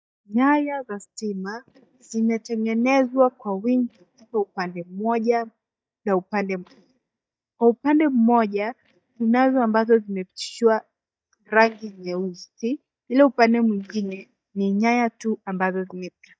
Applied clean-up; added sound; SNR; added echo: neural mask model DeepFilterNet 3.